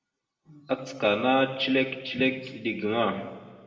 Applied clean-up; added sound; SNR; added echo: none; none; none; reverberation time 1.9 s.